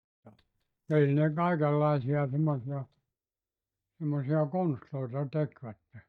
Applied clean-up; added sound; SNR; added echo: neural mask model DeepFilterNet 3.